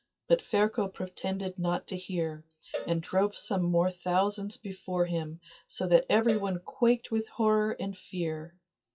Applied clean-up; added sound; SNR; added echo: classical method WPE with log-MMSE.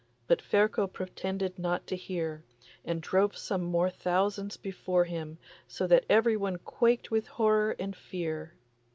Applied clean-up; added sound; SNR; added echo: none; none; none; none.